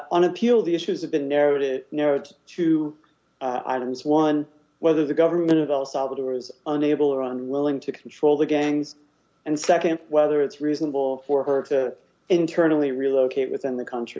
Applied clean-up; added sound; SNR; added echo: none; none; none; none.